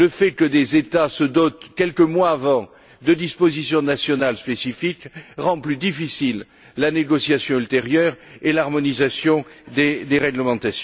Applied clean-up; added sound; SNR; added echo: none; none; none; none.